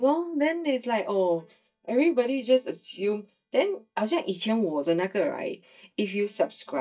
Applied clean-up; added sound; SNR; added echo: neural mask model DeepFilterNet 3.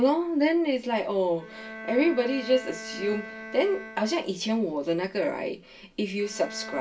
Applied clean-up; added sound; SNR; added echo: none; Bowed string instrument; 16 dB; reverberation time 0.2 s.